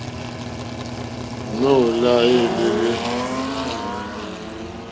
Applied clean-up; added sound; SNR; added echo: none; Engine; 4 dB; none.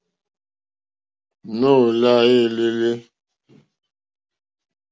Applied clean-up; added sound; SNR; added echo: none; none; none; none.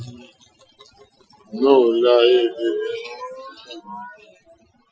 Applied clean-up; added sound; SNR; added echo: classical method Wiener filter.